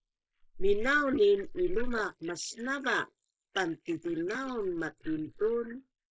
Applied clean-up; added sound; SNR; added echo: neural mask model Resemble Enhance denoiser.